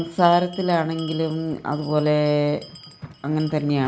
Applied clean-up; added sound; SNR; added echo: none; Bell; 19 dB; none.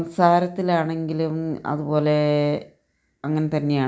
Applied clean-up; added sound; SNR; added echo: none; none; none; none.